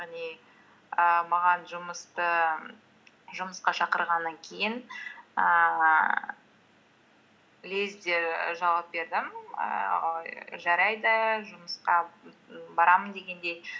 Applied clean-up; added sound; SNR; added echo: none; none; none; none.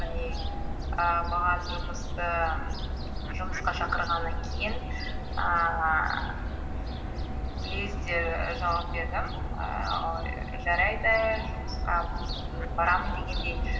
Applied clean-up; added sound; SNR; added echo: none; Fowl; 1 dB; reverberation time 1.8 s.